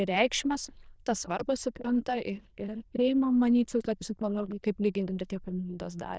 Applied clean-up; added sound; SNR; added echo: neural diffusion model UNIVERSE++.